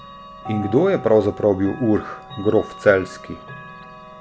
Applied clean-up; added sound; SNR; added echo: none; Chime / Clock; 15 dB; none.